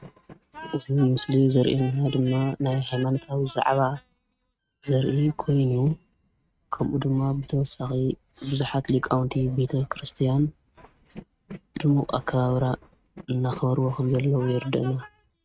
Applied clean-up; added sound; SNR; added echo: neural mask model RNNoise.